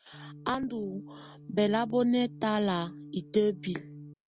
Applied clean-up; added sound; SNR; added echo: none; Organ; 17 dB; none.